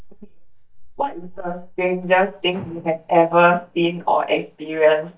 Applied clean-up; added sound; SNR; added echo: neural mask model DeepFilterNet 3.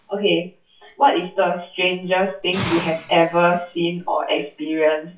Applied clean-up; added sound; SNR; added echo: classical method WPE with log-MMSE.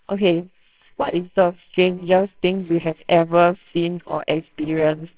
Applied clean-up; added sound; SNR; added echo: neural separator model SepFormer WHAMR!.